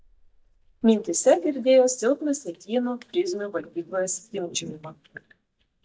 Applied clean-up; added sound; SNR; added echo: neural mask model DeepFilterNet 3.